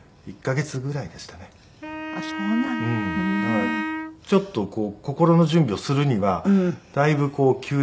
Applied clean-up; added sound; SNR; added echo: none; Wind instrument, woodwind instrument; 7 dB; none.